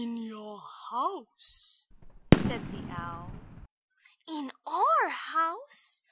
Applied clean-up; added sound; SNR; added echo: none; Fireworks; -5 dB; none.